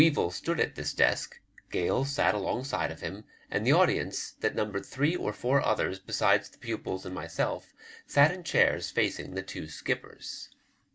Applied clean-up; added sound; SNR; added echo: none; none; none; none.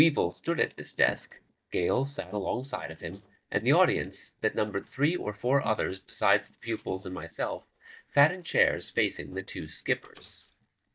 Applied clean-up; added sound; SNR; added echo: neural mask model DeepFilterNet 3.